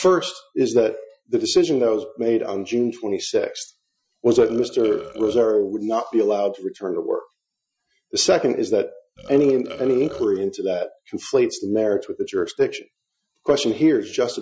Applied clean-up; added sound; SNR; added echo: classical method Wiener filter.